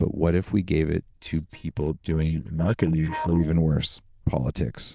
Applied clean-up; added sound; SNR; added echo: neural diffusion model UNIVERSE++.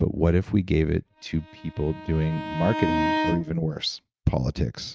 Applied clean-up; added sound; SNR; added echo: neural mask model RNNoise.